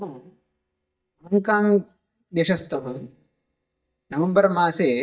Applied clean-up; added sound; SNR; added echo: neural mask model DeepFilterNet 3.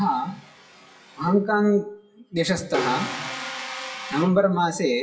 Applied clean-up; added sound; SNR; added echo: classical method WPE with log-MMSE.